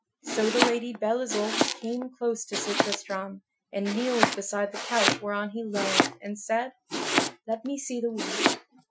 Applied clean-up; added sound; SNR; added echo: classical method Wiener filter.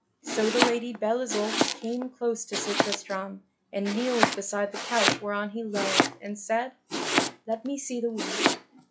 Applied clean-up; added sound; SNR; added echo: classical method log-MMSE.